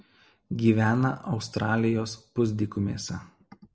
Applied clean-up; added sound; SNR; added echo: none; none; none; none.